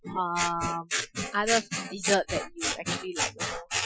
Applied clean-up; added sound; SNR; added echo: classical method Wiener filter.